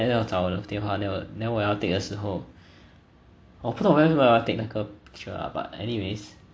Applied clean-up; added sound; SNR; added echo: none; none; none; none.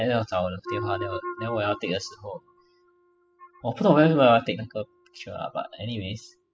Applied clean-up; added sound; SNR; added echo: classical method spectral subtraction.